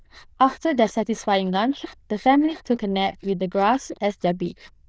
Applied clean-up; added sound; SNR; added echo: neural diffusion model UNIVERSE++.